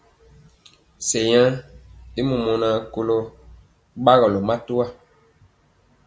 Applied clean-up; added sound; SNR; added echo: none; none; none; none.